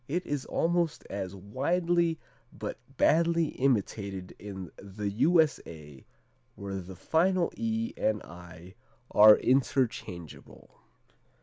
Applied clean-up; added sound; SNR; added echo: none; none; none; none.